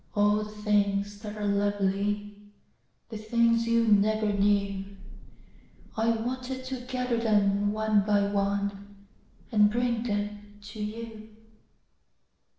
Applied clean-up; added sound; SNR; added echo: none; Thunder; 18 dB; reverberation time 0.9 s.